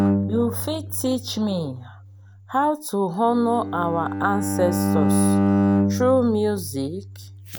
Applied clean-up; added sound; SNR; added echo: none; Bowed string instrument; 0 dB; none.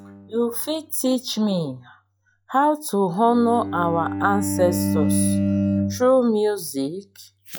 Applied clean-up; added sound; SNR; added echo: classical method log-MMSE.